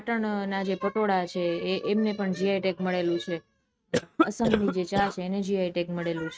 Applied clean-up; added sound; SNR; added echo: neural mask model RNNoise.